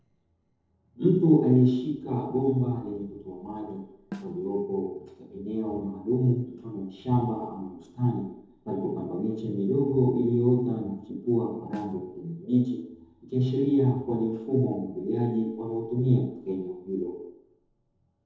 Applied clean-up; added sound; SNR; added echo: neural separator model SepFormer DNS4.